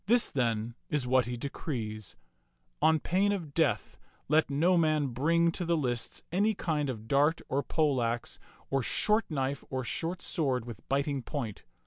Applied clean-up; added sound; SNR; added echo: none; none; none; none.